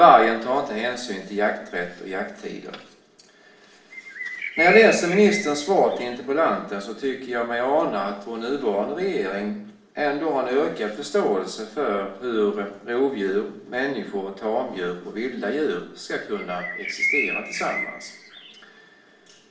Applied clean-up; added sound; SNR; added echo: none; Bird; 6 dB; reverberation time 0.5 s.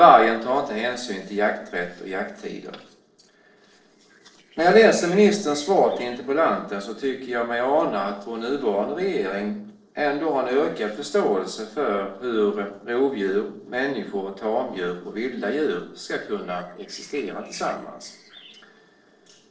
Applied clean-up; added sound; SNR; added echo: neural separator model SepFormer DNS4.